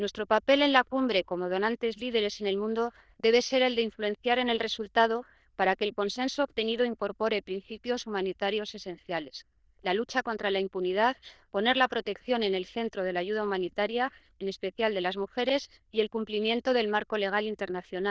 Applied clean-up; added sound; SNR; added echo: neural diffusion model UNIVERSE++.